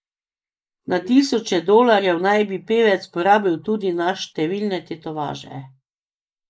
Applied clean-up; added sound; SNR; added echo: neural mask model Resemble Enhance denoiser.